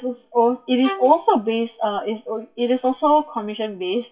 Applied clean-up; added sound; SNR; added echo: classical method WPE with log-MMSE.